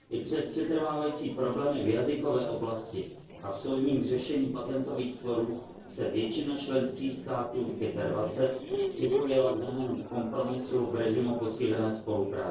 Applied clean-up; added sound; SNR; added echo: neural separator model SepFormer DNS4.